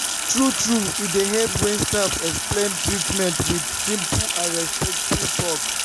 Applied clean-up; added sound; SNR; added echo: none; Sink (filling or washing); -1 dB; none.